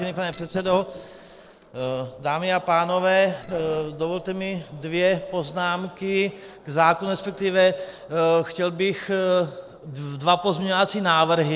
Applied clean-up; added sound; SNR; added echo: neural separator model SepFormer DNS4.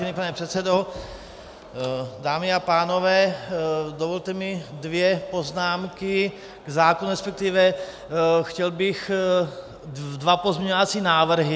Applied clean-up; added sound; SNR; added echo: none; none; none; none.